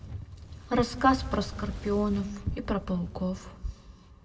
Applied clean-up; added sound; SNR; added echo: none; Fire; 11 dB; reverberation time 2.2 s.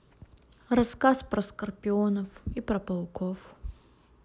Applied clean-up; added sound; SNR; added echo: none; none; none; none.